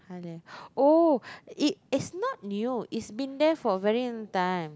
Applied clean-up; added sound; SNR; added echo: none; none; none; none.